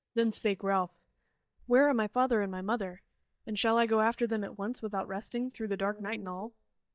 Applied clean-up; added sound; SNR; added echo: neural mask model DeepFilterNet 3.